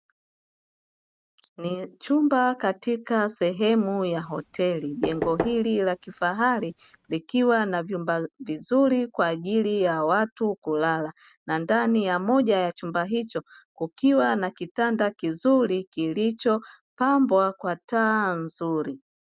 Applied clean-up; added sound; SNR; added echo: neural mask model RNNoise.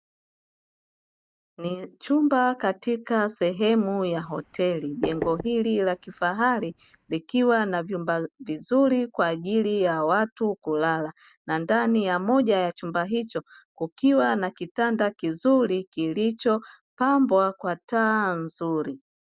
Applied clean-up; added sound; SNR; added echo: neural mask model DeepFilterNet 3.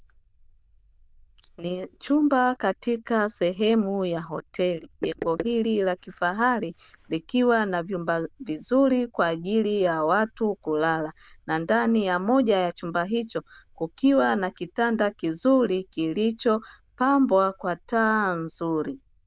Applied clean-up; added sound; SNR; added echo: neural diffusion model UNIVERSE++.